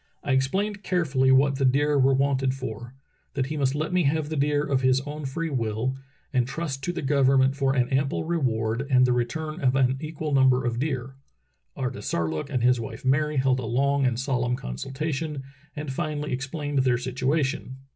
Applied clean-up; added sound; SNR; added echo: none; none; none; none.